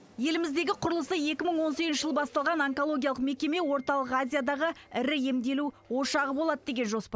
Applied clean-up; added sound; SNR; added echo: none; none; none; none.